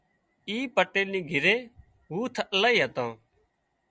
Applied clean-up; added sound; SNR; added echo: none; none; none; none.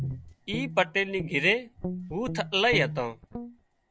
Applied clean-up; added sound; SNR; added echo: none; Guitar; 8 dB; none.